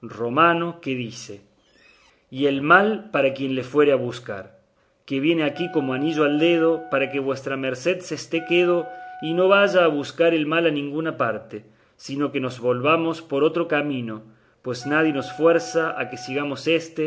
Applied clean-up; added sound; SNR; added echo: none; Wind instrument, woodwind instrument; 17 dB; none.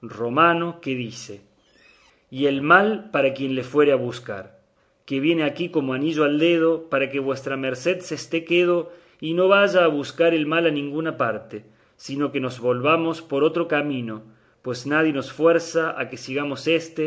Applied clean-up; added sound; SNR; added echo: none; none; none; none.